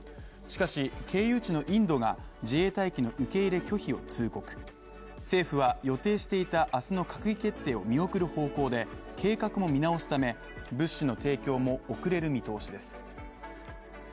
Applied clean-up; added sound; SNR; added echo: none; none; none; none.